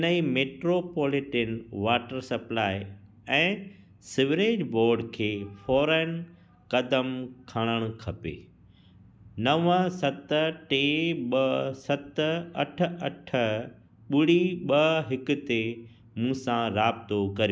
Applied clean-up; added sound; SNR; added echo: none; none; none; none.